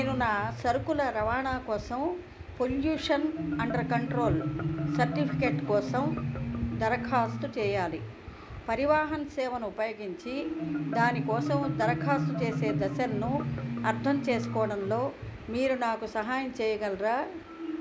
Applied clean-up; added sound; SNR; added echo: none; Marimba, xylophone; 4 dB; none.